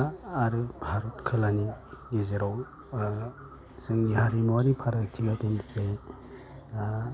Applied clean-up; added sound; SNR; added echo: none; none; none; none.